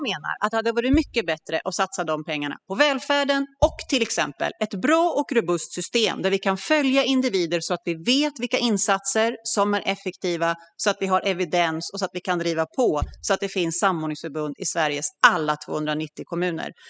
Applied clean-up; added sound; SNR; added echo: classical method spectral subtraction.